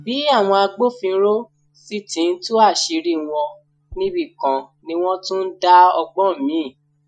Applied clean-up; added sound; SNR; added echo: classical method Wiener filter.